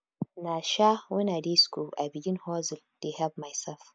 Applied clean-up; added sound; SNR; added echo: none; none; none; none.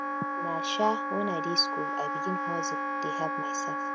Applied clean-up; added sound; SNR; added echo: none; Wind instrument, woodwind instrument; -2 dB; none.